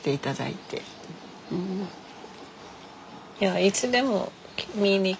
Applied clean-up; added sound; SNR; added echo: none; none; none; none.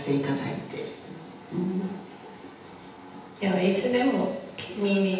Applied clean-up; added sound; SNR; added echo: none; none; none; reverberation time 0.9 s.